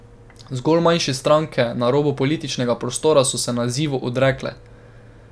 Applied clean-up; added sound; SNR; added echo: none; none; none; none.